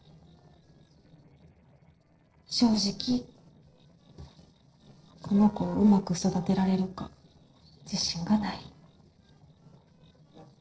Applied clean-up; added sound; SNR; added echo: neural separator model SepFormer DNS4.